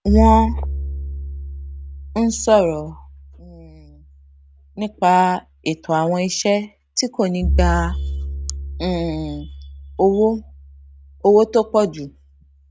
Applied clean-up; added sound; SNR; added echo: none; Bowed string instrument; 6 dB; none.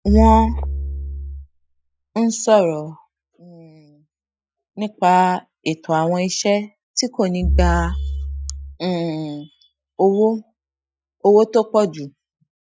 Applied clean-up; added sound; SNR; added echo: classical method Wiener filter.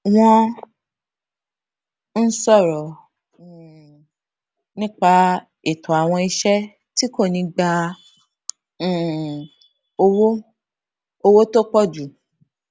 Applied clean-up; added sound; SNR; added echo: none; none; none; none.